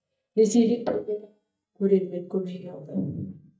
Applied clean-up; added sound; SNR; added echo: neural mask model DeepFilterNet 3.